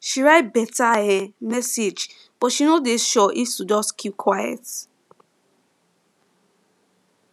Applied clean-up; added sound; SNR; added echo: none; none; none; none.